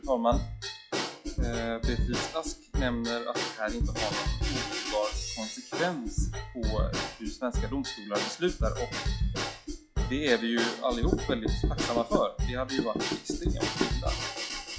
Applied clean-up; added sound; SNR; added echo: classical method log-MMSE.